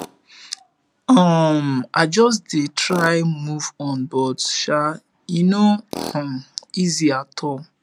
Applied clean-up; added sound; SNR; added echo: none; Tools; 19 dB; none.